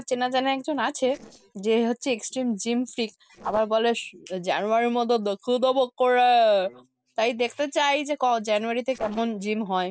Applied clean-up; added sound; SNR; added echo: neural separator model SepFormer DNS4.